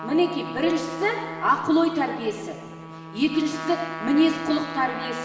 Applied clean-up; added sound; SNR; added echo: none; Trumpet; 11 dB; reverberation time 2.1 s.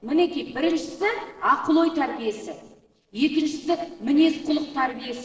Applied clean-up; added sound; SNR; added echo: neural separator model SepFormer DNS4.